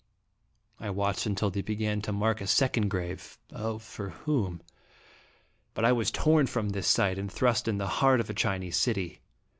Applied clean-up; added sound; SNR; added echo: none; none; none; none.